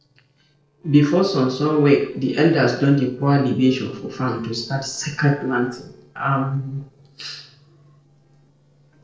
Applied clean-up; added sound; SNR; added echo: neural separator model SepFormer DNS4.